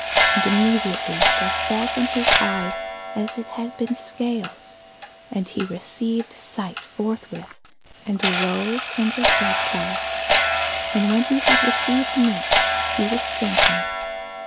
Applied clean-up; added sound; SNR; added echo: none; Clock; -2 dB; none.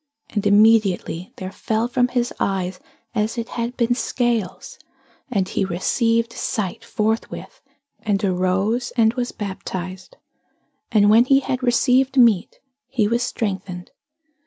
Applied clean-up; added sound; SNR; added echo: none; none; none; none.